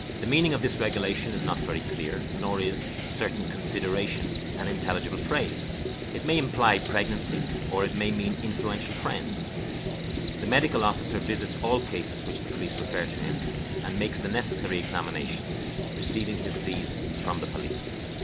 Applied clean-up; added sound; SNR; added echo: none; Cricket; 1 dB; none.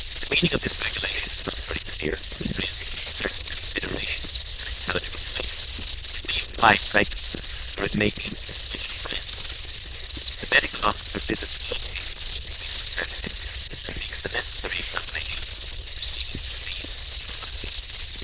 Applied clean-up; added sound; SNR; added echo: neural diffusion model UNIVERSE++.